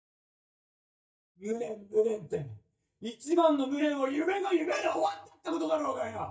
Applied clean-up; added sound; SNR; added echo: neural mask model DeepFilterNet 3.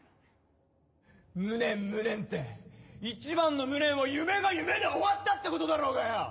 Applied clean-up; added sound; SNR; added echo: none; none; none; none.